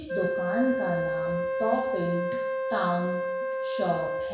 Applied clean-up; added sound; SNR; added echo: none; Wind instrument, woodwind instrument; -1 dB; reverberation time 0.7 s.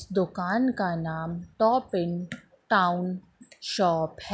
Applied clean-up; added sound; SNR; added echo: none; none; none; none.